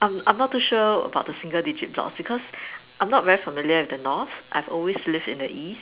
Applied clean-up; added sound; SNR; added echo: none; none; none; none.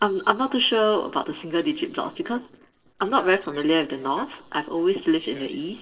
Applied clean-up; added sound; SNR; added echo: neural separator model SepFormer DNS4.